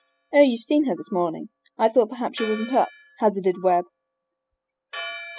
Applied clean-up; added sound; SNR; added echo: classical method spectral subtraction.